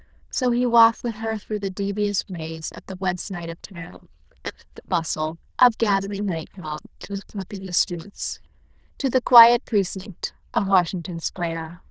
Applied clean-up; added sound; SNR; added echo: neural diffusion model UNIVERSE++.